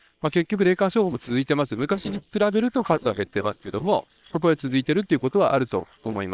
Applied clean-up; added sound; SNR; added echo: neural separator model SepFormer WHAM!.